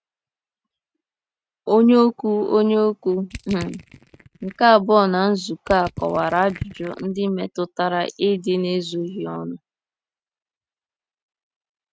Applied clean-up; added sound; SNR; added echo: neural mask model RNNoise.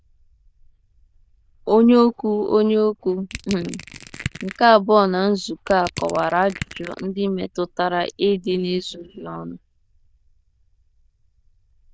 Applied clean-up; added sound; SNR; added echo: neural diffusion model UNIVERSE++.